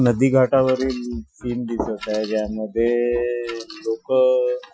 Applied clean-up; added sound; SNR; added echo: classical method Wiener filter.